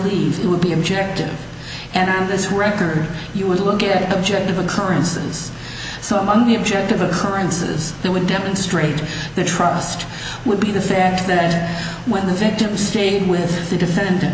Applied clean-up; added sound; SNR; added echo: none; none; none; none.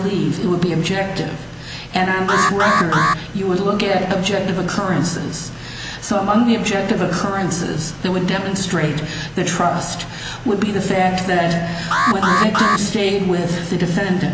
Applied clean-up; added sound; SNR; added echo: none; Alarm; 1 dB; none.